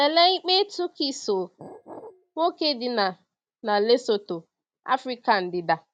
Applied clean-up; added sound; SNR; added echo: none; Glass; 19 dB; none.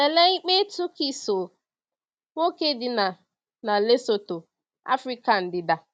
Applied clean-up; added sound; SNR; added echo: none; none; none; none.